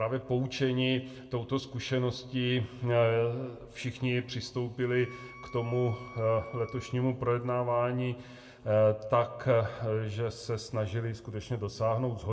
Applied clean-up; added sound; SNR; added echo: none; Wind instrument, woodwind instrument; 20 dB; reverberation time 1.5 s.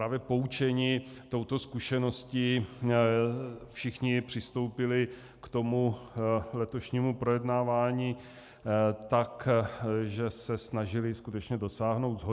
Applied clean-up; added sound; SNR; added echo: none; none; none; none.